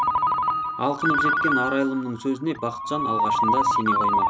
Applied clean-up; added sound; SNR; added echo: none; Ringtone; -4 dB; none.